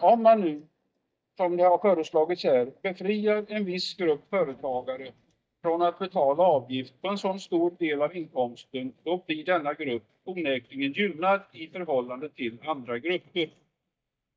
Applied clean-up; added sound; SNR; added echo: neural mask model DeepFilterNet 3.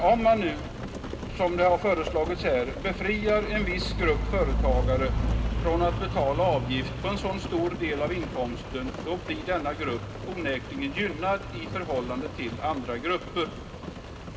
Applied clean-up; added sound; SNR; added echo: none; Rain; 4 dB; reverberation time 0.2 s.